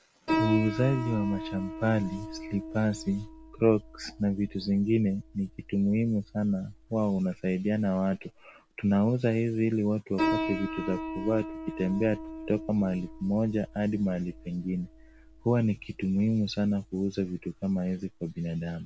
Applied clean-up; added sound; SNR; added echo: none; Piano; 10 dB; none.